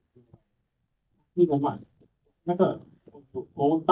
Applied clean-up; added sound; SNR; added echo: neural mask model DeepFilterNet 3.